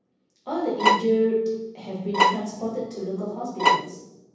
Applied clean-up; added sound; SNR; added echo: none; Bowed string instrument; -5 dB; reverberation time 1.1 s.